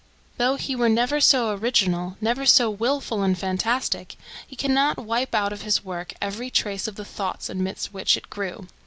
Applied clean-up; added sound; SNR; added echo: none; none; none; none.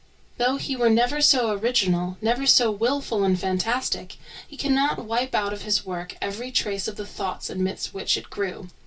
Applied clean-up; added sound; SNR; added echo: none; none; none; reverberation time 0.1 s.